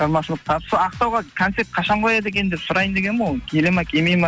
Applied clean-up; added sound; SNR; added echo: none; none; none; none.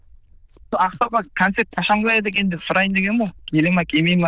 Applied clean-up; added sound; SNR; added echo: neural diffusion model UNIVERSE++.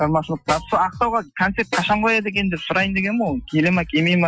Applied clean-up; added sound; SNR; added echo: classical method Wiener filter.